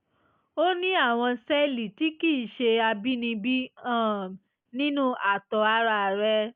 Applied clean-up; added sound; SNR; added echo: none; none; none; none.